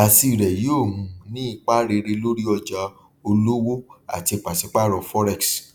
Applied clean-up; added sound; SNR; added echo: none; none; none; none.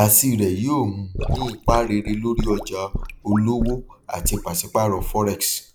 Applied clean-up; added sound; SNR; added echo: neural mask model Resemble Enhance denoiser.